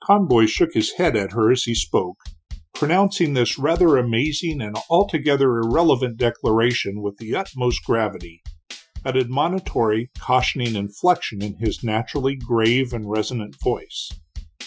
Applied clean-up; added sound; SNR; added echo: classical method Wiener filter.